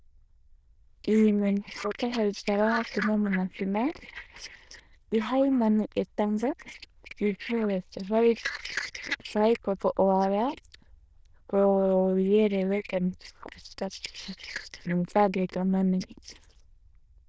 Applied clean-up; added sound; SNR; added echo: neural diffusion model UNIVERSE++.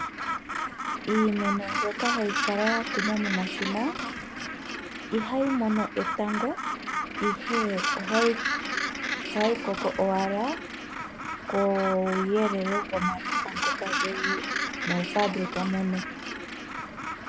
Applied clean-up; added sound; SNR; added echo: none; Gull, seagull; 2 dB; none.